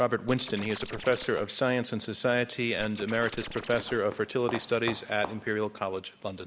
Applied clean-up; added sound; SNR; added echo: none; Scratching (performance technique) + Walk, footsteps; 12 dB; none.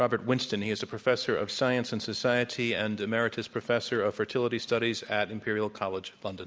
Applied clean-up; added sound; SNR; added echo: none; none; none; none.